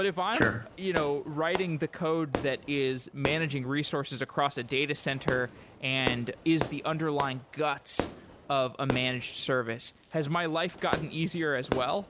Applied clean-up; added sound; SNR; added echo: none; Fireworks; 9 dB; none.